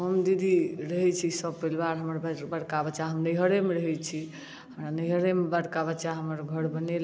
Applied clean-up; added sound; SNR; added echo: none; none; none; none.